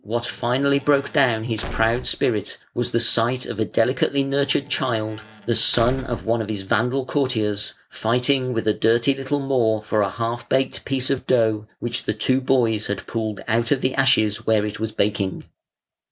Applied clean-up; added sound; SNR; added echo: none; Squeak / Slam / Wood; 14 dB; none.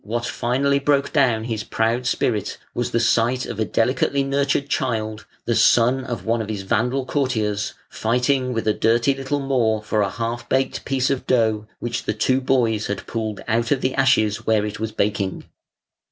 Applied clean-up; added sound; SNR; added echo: none; none; none; none.